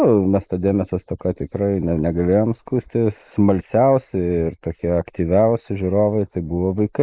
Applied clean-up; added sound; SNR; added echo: neural mask model Resemble Enhance denoiser.